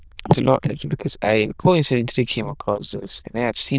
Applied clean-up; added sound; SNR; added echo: neural diffusion model UNIVERSE++.